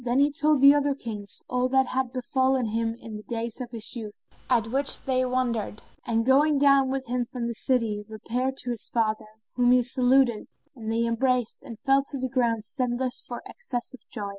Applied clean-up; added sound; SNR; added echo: none; none; none; none.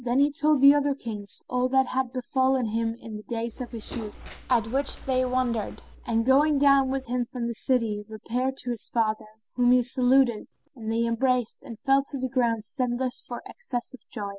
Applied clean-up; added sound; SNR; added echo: none; Bird; 18 dB; none.